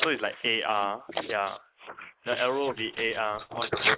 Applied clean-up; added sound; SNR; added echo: neural mask model Resemble Enhance denoiser.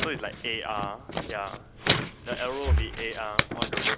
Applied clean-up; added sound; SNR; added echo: none; Breathing + Tearing; -4 dB; none.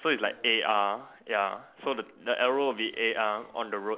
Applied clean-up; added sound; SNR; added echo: none; none; none; none.